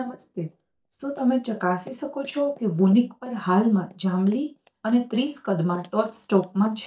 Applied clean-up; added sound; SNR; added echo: neural mask model DeepFilterNet 3.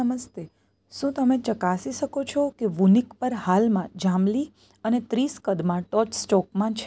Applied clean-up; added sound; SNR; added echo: none; none; none; none.